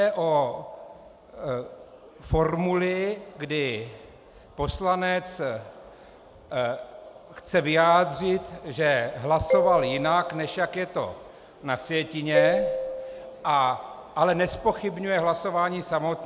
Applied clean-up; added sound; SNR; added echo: none; Marimba, xylophone; 3 dB; none.